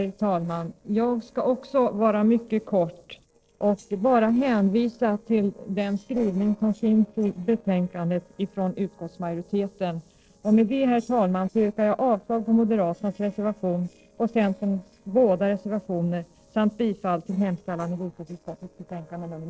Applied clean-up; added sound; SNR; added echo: neural separator model SepFormer DNS4.